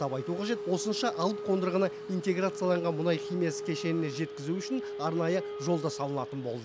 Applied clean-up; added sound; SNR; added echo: none; Wind instrument, woodwind instrument; 8 dB; none.